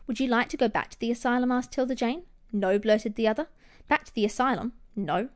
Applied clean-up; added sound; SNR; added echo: none; none; none; none.